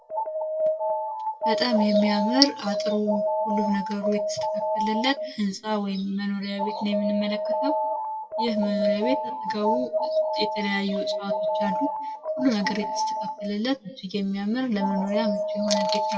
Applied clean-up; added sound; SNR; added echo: classical method WPE with log-MMSE.